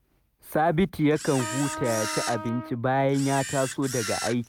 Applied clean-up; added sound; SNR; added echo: none; Camera + Trumpet; 8 dB; none.